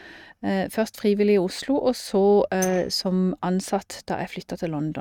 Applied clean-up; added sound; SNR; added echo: neural mask model RNNoise.